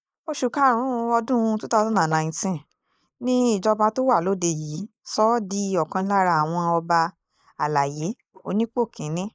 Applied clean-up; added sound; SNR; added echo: neural mask model Resemble Enhance denoiser.